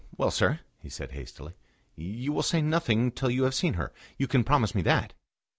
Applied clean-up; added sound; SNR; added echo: none; none; none; none.